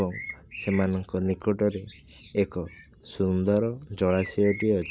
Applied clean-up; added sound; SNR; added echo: none; Bird; 17 dB; none.